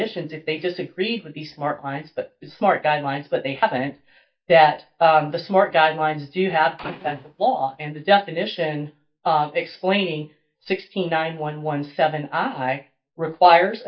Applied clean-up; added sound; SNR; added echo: neural mask model DeepFilterNet 3.